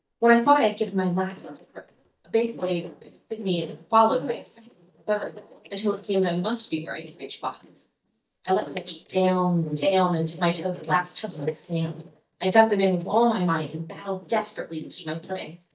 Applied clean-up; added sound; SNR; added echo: neural mask model DeepFilterNet 3.